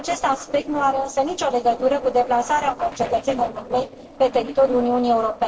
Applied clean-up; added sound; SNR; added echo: neural separator model SepFormer DNS4.